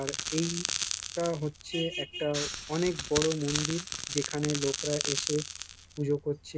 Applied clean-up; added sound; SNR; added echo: none; Crackle; 4 dB; none.